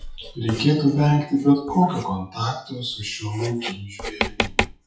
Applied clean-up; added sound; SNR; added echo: classical method WPE with log-MMSE.